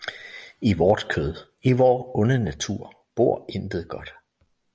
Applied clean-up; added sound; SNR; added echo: none; none; none; none.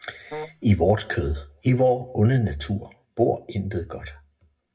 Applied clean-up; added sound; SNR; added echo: none; Wind instrument, woodwind instrument; 15 dB; reverberation time 0.2 s.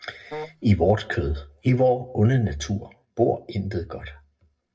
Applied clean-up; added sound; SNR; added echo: neural separator model SepFormer DNS4.